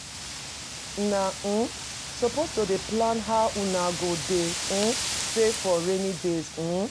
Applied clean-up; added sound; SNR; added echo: none; Wind; 6 dB; none.